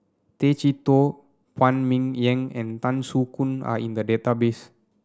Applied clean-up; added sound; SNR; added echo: none; none; none; none.